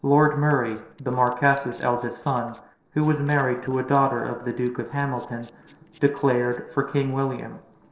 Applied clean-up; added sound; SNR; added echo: neural separator model SepFormer DNS4.